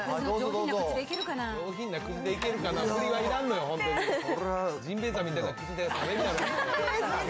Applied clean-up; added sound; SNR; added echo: none; none; none; none.